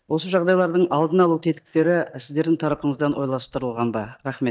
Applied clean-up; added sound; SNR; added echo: neural mask model DeepFilterNet 3.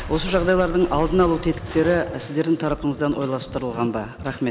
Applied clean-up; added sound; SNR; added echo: none; Wind + Crushing; 11 dB; none.